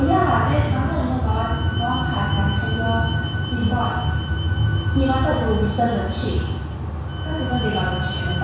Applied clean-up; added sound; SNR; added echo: none; Bowed string instrument; 13 dB; reverberation time 1.1 s.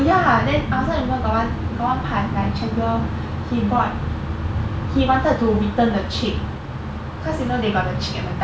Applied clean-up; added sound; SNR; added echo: none; none; none; none.